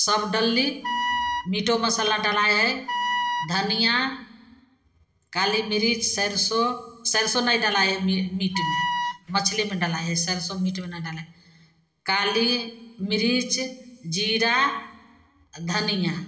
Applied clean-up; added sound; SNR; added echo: none; Wind instrument, woodwind instrument; 3 dB; reverberation time 1.3 s.